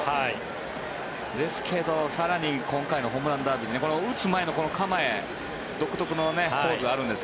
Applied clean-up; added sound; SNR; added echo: none; none; none; none.